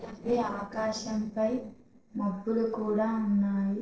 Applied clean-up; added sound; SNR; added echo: neural separator model SepFormer DNS4.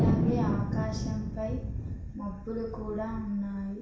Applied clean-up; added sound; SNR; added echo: none; Thunder; -4 dB; reverberation time 0.6 s.